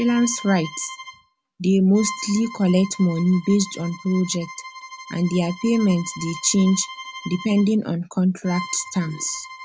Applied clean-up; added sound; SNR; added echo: none; Bowed string instrument; 16 dB; none.